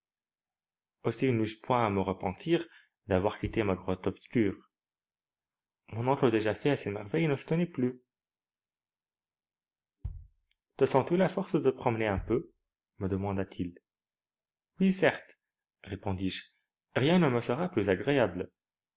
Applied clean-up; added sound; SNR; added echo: neural separator model SepFormer DNS4.